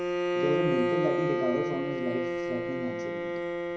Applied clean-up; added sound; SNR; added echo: none; Bowed string instrument; -4 dB; reverberation time 0.5 s.